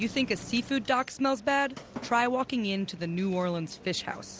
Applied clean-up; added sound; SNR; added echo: none; none; none; none.